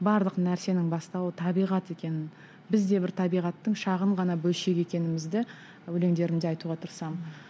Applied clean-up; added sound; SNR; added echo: none; none; none; none.